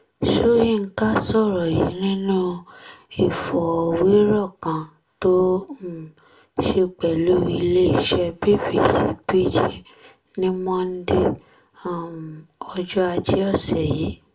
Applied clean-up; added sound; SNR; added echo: none; none; none; reverberation time 0.2 s.